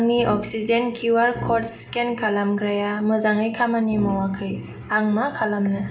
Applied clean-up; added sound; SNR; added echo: none; Brass instrument; 13 dB; reverberation time 0.2 s.